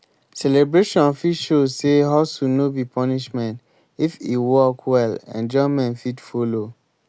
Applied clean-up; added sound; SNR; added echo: none; none; none; none.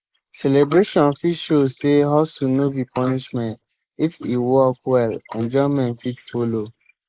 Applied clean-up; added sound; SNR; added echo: neural mask model Resemble Enhance denoiser.